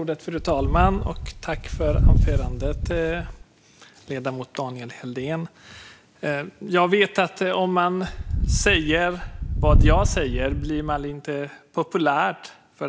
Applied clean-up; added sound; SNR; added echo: none; Wind; -3 dB; none.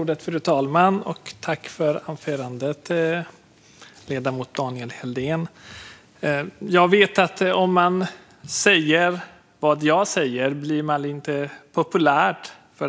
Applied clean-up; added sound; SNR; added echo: none; none; none; none.